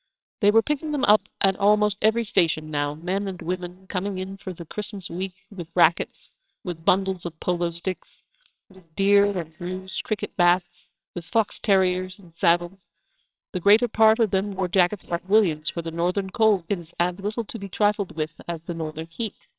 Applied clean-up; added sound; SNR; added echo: neural separator model SepFormer WHAMR!.